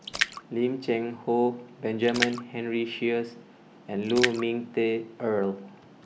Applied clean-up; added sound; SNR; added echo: none; Splash, splatter; 8 dB; none.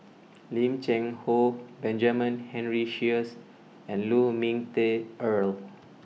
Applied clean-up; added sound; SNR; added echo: none; none; none; none.